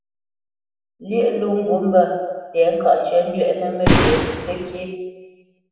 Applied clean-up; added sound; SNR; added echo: none; Boom; -2 dB; reverberation time 1.1 s.